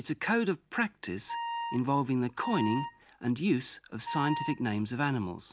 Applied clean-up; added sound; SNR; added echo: none; Wind instrument, woodwind instrument; 7 dB; none.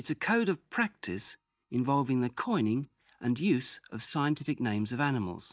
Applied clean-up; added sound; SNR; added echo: neural mask model DeepFilterNet 3.